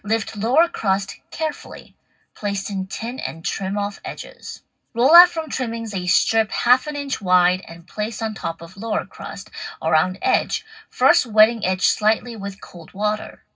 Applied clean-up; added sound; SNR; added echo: none; none; none; reverberation time 0.4 s.